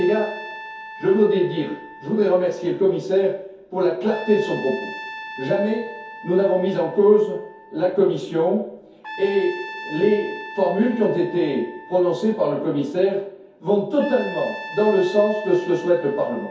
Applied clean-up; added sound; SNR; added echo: none; Trumpet; 15 dB; reverberation time 0.6 s.